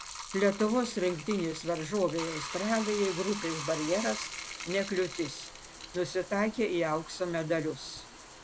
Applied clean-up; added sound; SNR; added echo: none; Bathtub (filling or washing); 10 dB; none.